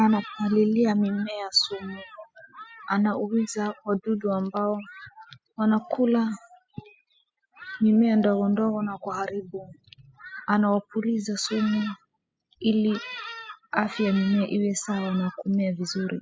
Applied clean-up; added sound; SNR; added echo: classical method spectral subtraction.